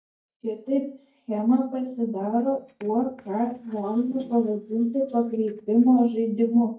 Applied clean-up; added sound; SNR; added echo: neural mask model DeepFilterNet 3.